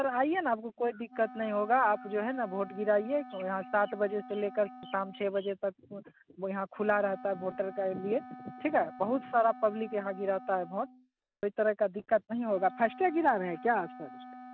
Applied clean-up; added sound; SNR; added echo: none; Wind instrument, woodwind instrument; 17 dB; none.